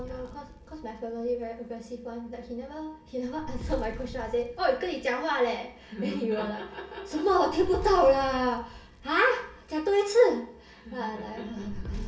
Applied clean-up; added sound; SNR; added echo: none; Fire; 14 dB; reverberation time 0.2 s.